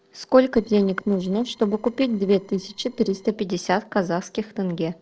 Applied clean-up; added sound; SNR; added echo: neural separator model SepFormer DNS4.